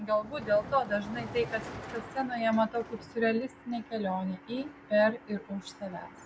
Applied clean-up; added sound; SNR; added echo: none; Car passing by; 15 dB; none.